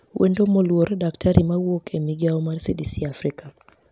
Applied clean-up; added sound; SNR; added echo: none; none; none; none.